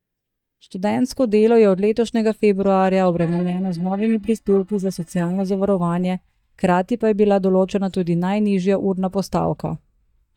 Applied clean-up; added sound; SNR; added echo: neural mask model DeepFilterNet 3.